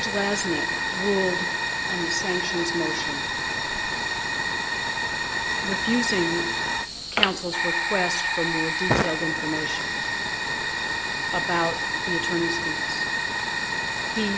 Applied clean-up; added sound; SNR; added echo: none; Fire; -4 dB; none.